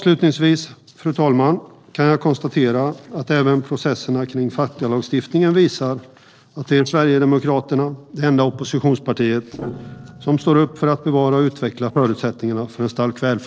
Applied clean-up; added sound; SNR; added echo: neural separator model SepFormer DNS4.